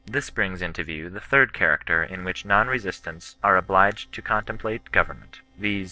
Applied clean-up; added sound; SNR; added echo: neural separator model SepFormer DNS4.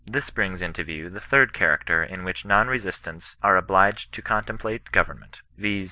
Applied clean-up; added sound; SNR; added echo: none; none; none; none.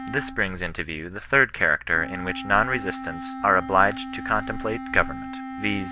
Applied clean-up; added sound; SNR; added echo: none; Wind instrument, woodwind instrument; 11 dB; none.